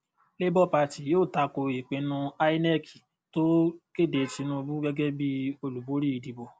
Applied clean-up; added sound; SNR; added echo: none; none; none; none.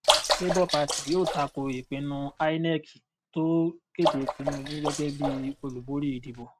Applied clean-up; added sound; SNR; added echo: neural mask model RNNoise.